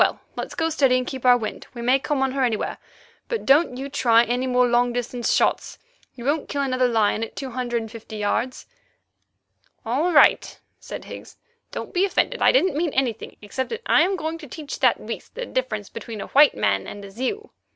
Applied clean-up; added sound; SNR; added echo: none; none; none; none.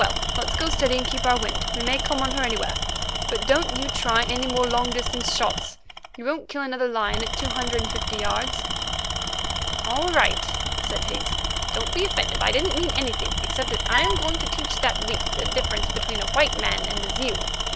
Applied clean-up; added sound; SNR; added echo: none; Bowed string instrument + Tools; -1 dB; none.